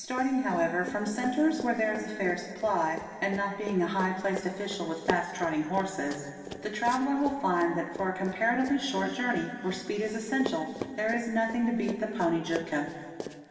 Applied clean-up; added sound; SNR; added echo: none; Run; 14 dB; reverberation time 2.4 s.